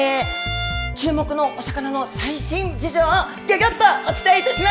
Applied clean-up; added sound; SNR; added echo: none; Bowed string instrument; 12 dB; none.